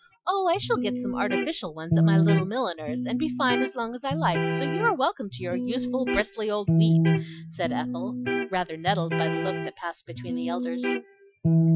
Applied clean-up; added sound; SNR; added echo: classical method Wiener filter.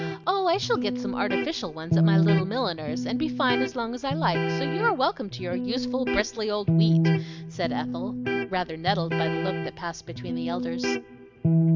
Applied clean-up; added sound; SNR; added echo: none; Electric guitar; -3 dB; none.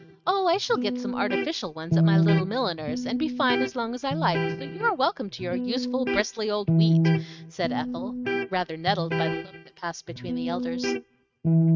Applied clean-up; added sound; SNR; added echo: neural mask model RNNoise.